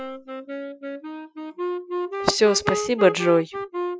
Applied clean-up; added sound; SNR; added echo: classical method Wiener filter.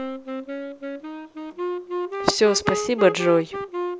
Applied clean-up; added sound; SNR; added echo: none; Wind instrument, woodwind instrument; 5 dB; none.